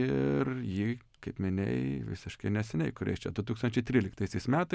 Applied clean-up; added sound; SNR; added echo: none; none; none; none.